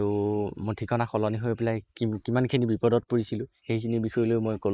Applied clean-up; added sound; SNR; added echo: neural mask model Resemble Enhance denoiser.